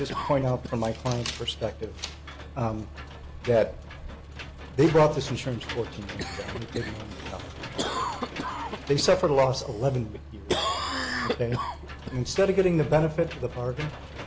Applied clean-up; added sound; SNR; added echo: none; Cough + Engine / Mechanisms; 8 dB; none.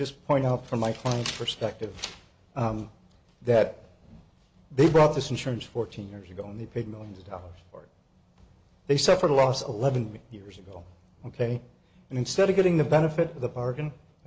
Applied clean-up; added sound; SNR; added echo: none; none; none; none.